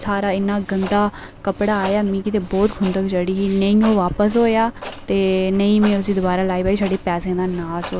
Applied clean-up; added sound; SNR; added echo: none; Clock; 19 dB; none.